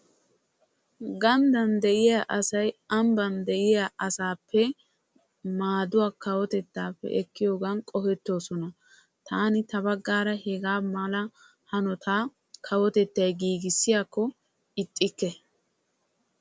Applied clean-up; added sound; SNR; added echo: none; none; none; none.